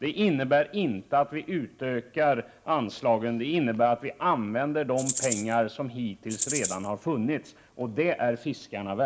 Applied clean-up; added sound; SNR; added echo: none; Rattle (instrument); 4 dB; reverberation time 0.5 s.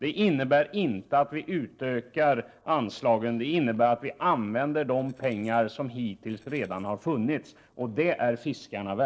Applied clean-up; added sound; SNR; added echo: neural separator model SepFormer DNS4.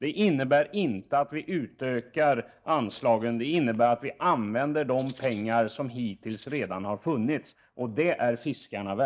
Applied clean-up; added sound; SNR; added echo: neural mask model DeepFilterNet 3.